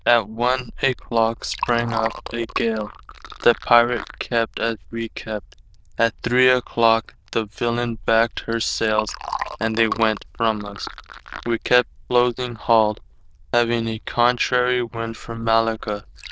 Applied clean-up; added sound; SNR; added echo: neural diffusion model UNIVERSE++.